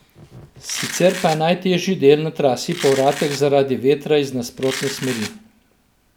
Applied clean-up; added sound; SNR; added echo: none; Domestic sounds, home sounds; 12 dB; none.